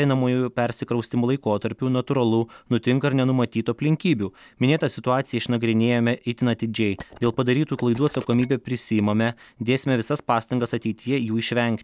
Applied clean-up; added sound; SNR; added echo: none; Telephone; 19 dB; none.